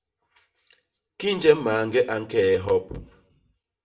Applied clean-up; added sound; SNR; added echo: none; none; none; reverberation time 0.4 s.